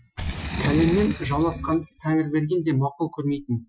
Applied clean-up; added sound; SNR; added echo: classical method Wiener filter.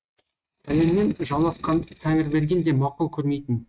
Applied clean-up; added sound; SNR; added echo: neural mask model RNNoise.